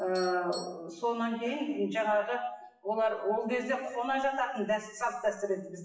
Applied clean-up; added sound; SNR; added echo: classical method WPE with log-MMSE.